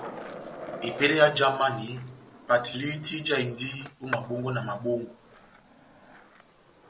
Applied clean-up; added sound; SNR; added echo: none; Skateboard; 13 dB; none.